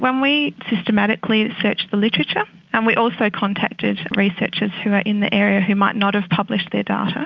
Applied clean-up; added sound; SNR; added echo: none; none; none; none.